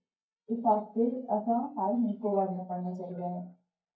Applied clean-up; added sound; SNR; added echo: neural mask model DeepFilterNet 3.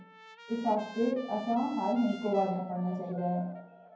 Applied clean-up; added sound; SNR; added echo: none; Trumpet; 18 dB; reverberation time 0.9 s.